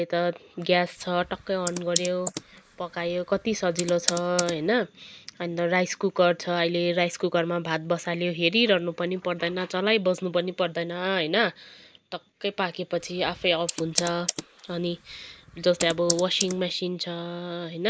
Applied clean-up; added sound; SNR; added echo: neural mask model Resemble Enhance denoiser.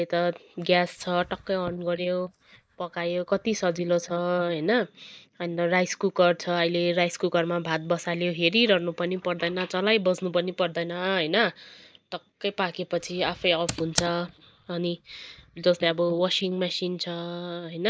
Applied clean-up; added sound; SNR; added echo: neural mask model DeepFilterNet 3.